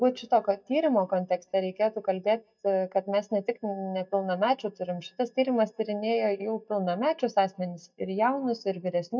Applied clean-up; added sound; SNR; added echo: neural mask model DeepFilterNet 3.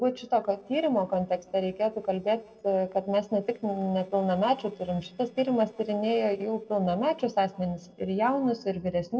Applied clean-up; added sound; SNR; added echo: neural separator model SepFormer DNS4.